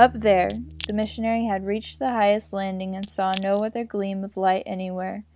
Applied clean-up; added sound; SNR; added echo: none; Bass guitar + Crack / Crushing; 20 dB; none.